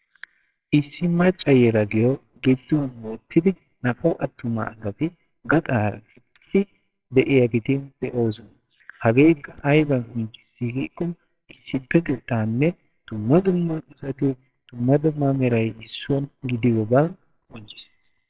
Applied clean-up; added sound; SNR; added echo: neural separator model SepFormer WHAMR!.